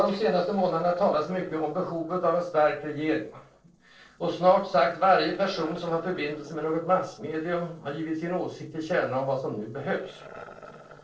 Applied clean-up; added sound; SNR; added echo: neural separator model SepFormer DNS4.